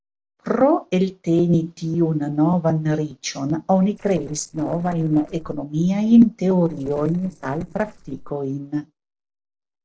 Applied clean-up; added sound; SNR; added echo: neural separator model SepFormer DNS4.